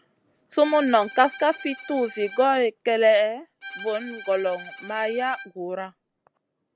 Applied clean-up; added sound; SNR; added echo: none; Bowed string instrument; 17 dB; none.